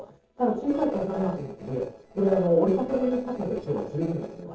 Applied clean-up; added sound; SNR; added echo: neural separator model SepFormer DNS4.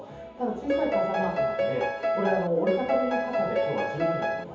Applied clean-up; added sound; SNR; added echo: none; Piano; -2 dB; reverberation time 0.7 s.